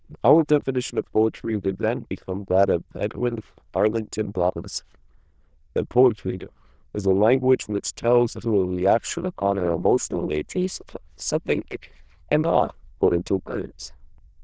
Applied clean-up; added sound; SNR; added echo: neural diffusion model UNIVERSE++.